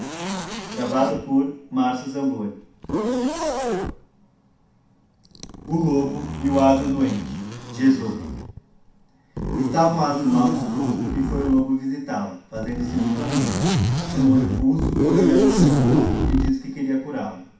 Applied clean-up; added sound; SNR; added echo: none; Zipper (clothing); 2 dB; reverberation time 0.7 s.